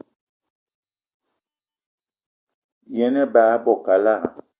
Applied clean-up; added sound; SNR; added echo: none; none; none; none.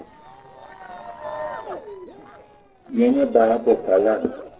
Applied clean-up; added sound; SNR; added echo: neural separator model SepFormer DNS4.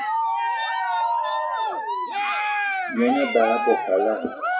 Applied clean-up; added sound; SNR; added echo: classical method WPE with log-MMSE.